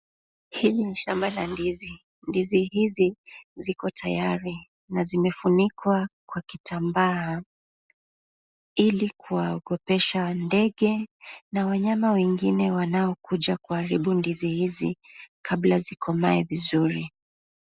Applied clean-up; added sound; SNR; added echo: none; none; none; none.